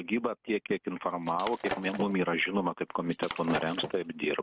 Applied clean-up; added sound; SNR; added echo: none; Shatter; 9 dB; none.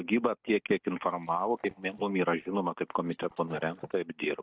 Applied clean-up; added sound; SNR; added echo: neural mask model DeepFilterNet 3.